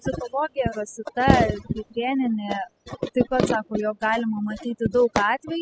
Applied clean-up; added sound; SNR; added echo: classical method spectral subtraction.